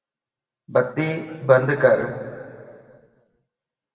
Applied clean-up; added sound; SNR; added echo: none; none; none; reverberation time 1.9 s.